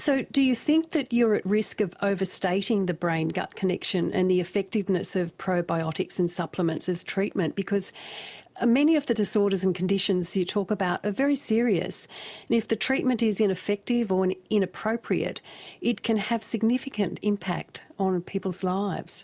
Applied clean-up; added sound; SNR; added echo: none; none; none; none.